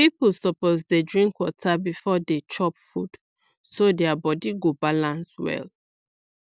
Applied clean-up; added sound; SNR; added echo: none; none; none; none.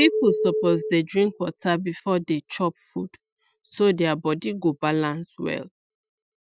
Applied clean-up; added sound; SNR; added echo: classical method Wiener filter.